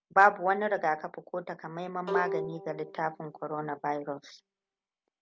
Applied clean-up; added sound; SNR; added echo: none; Bowed string instrument; 8 dB; none.